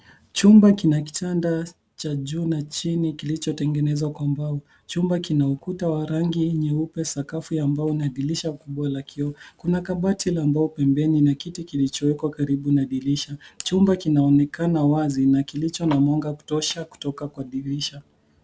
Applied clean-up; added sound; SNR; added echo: none; none; none; none.